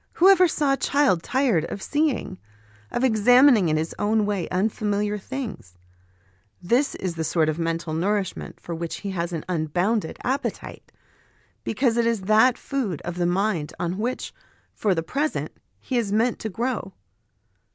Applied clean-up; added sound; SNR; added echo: none; none; none; none.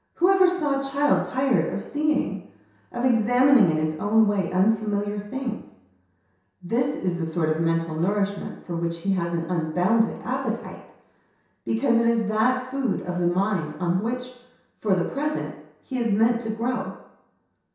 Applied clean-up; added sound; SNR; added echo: none; none; none; reverberation time 0.7 s.